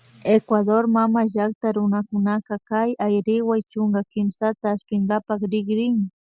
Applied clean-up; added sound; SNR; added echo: none; none; none; none.